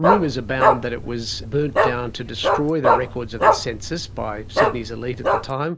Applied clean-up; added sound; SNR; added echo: none; Bark; -4 dB; none.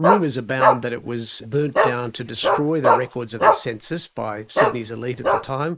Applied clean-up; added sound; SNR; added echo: neural mask model Resemble Enhance denoiser.